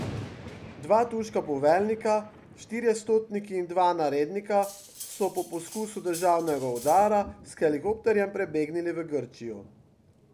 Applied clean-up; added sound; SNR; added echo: none; Cutlery, silverware + Thunder; 17 dB; none.